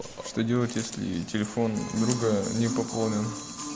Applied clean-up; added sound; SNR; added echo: none; none; none; none.